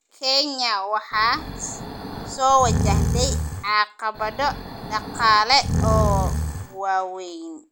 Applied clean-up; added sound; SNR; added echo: none; Breathing; 2 dB; none.